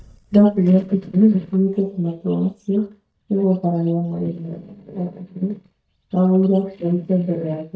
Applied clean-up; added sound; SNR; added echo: neural mask model DeepFilterNet 3.